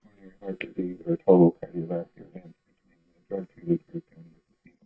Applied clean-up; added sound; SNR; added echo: neural mask model DeepFilterNet 3.